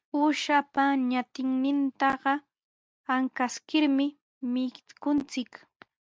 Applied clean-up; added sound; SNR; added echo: none; none; none; none.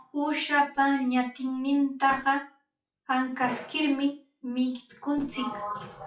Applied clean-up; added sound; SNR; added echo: classical method WPE with log-MMSE.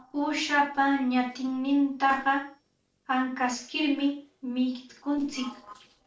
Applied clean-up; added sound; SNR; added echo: neural separator model SepFormer DNS4.